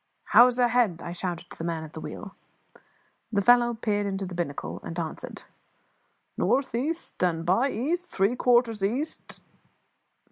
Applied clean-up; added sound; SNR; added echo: none; none; none; none.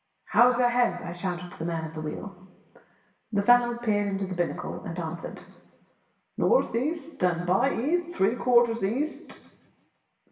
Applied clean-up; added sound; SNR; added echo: none; none; none; reverberation time 1.0 s.